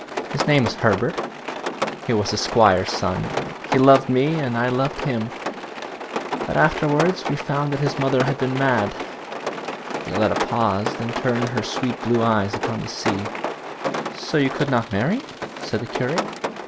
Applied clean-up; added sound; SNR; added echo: none; Rain; 6 dB; none.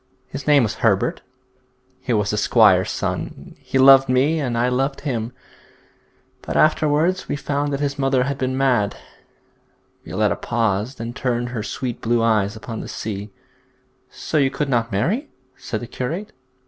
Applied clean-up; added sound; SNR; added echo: none; none; none; none.